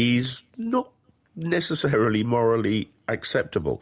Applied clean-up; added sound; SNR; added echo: none; none; none; none.